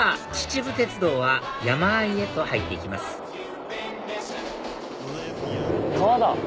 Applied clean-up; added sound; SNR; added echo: none; none; none; none.